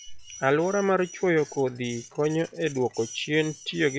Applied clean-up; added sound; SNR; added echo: classical method log-MMSE.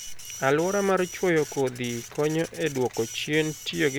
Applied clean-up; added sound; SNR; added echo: none; Printer; 15 dB; none.